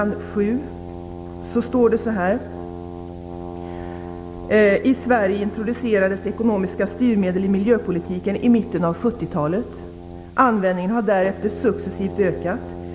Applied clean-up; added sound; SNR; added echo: none; Brass instrument; 12 dB; none.